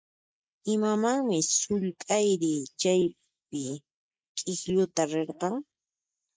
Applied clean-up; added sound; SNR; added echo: neural mask model Resemble Enhance denoiser.